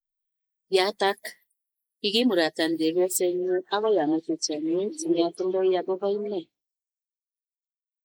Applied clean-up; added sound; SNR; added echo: neural mask model Resemble Enhance denoiser.